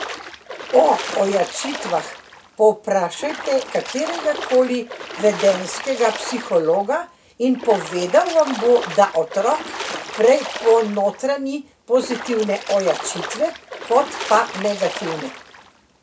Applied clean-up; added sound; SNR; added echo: none; Splash, splatter; 11 dB; none.